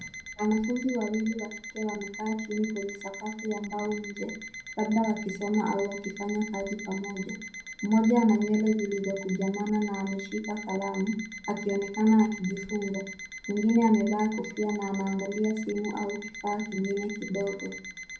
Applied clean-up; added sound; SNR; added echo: none; Alarm; 13 dB; reverberation time 0.5 s.